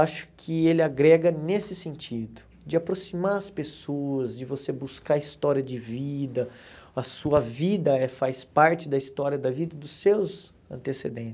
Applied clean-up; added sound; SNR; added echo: none; none; none; none.